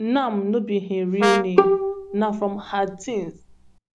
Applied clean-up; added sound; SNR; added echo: none; Bowed string instrument + Brass instrument; 0 dB; none.